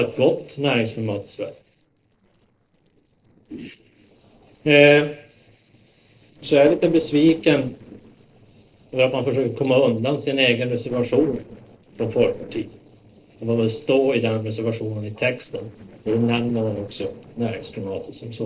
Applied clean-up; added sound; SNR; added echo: neural separator model SepFormer DNS4.